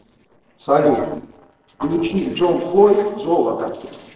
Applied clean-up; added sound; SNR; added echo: neural separator model SepFormer DNS4.